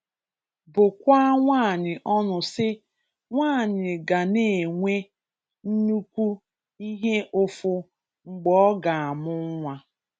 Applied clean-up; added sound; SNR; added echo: none; none; none; none.